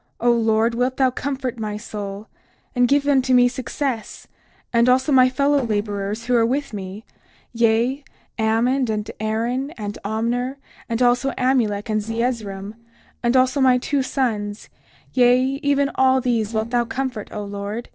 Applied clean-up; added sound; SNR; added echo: neural separator model SepFormer DNS4.